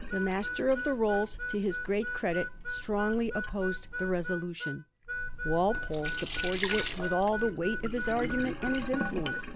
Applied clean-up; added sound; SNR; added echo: none; Sink (filling or washing) + Harmonica; 4 dB; none.